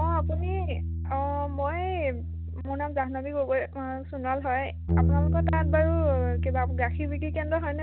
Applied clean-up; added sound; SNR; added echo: none; Bass guitar; -2 dB; none.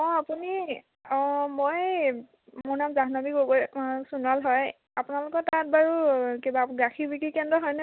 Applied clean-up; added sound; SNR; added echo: none; none; none; none.